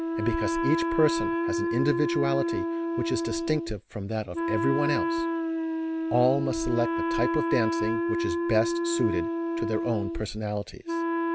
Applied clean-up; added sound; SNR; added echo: none; Wind instrument, woodwind instrument; -1 dB; none.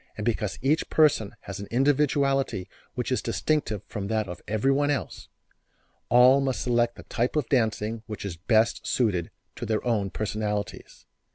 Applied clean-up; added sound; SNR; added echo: none; none; none; none.